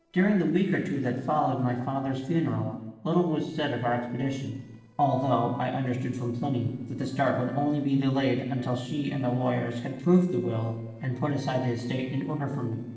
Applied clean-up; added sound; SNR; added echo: neural separator model SepFormer DNS4.